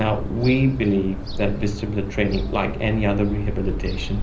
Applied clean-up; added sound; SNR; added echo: none; Gull, seagull / Fowl; 5 dB; reverberation time 0.5 s.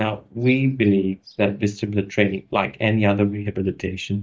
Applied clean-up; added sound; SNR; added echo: neural mask model DeepFilterNet 3.